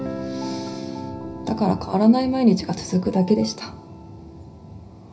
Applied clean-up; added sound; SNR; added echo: none; Guitar; 12 dB; reverberation time 0.4 s.